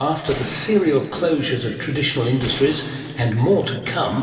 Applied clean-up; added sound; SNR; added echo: none; Gunshot, gunfire; 16 dB; reverberation time 2.5 s.